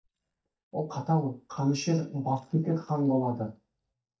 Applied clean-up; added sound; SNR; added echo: neural mask model DeepFilterNet 3.